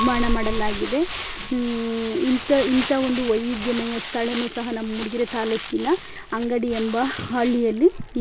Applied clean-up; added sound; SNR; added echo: none; Crumpling, crinkling + Piano; 6 dB; none.